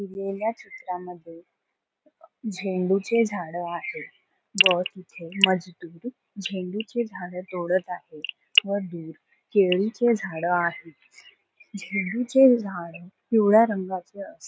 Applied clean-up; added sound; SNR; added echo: none; none; none; none.